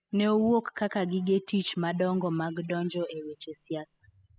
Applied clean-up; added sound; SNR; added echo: classical method spectral subtraction.